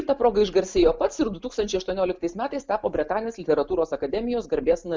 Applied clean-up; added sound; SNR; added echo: none; none; none; none.